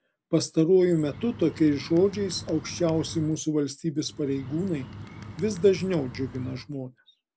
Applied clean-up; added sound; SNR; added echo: none; Bird; 15 dB; none.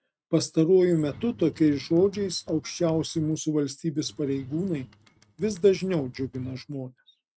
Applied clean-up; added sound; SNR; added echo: neural mask model RNNoise.